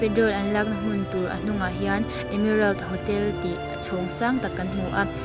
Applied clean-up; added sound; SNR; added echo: none; Musical instrument; 6 dB; none.